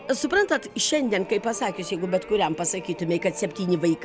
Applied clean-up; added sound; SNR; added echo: none; none; none; none.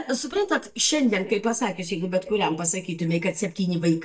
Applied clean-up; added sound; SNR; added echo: neural mask model DeepFilterNet 3.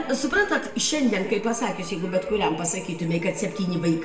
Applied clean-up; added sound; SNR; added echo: none; Breathing; 20 dB; reverberation time 0.6 s.